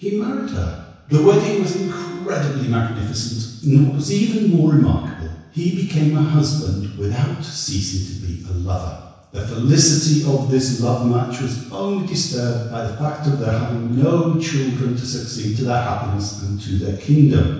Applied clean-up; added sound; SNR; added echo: none; Bowed string instrument; 15 dB; reverberation time 1.1 s.